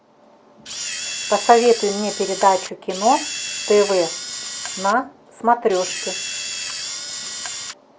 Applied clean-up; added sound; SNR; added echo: none; Camera; 7 dB; none.